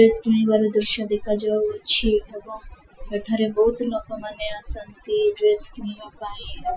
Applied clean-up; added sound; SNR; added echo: classical method Wiener filter.